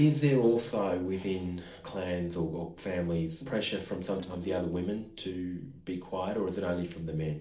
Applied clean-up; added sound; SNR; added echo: neural separator model SepFormer DNS4.